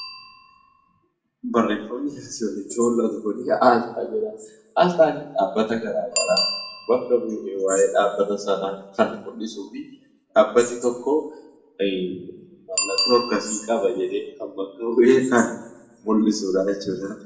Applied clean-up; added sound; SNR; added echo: none; Bicycle bell; 12 dB; reverberation time 0.6 s.